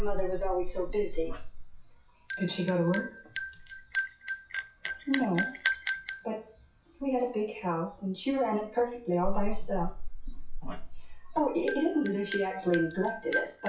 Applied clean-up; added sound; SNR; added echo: classical method WPE with log-MMSE.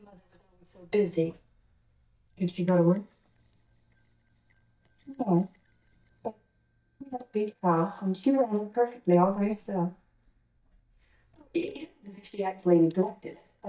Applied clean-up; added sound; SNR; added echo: neural mask model DeepFilterNet 3.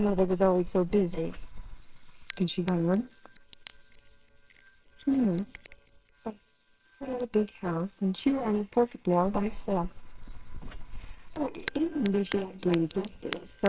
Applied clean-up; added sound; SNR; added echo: neural separator model SepFormer WHAMR!.